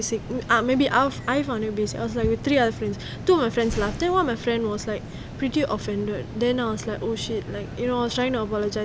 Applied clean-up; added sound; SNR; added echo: none; none; none; none.